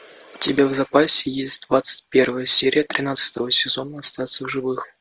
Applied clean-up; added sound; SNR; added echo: none; none; none; none.